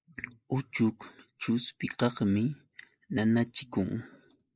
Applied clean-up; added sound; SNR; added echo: neural mask model Resemble Enhance denoiser.